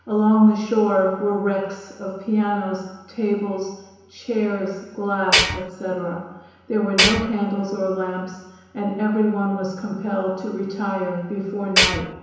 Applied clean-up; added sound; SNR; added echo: none; Tools; -4 dB; reverberation time 1.0 s.